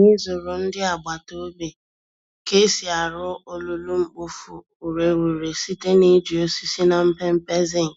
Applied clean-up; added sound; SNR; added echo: none; none; none; none.